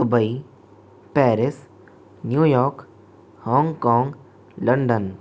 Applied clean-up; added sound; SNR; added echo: none; none; none; none.